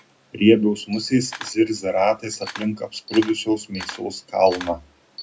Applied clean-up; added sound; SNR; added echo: none; Camera; 17 dB; reverberation time 0.2 s.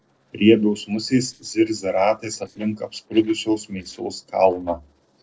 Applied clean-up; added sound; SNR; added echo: neural separator model SepFormer DNS4.